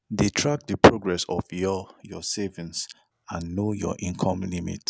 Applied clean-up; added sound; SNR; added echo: none; none; none; none.